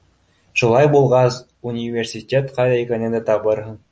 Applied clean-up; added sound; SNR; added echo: none; none; none; none.